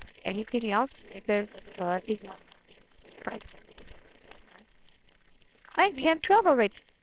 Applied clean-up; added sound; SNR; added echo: neural separator model SepFormer WHAMR!.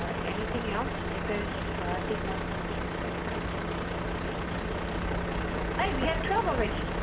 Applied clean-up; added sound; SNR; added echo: none; Truck; -5 dB; reverberation time 1.2 s.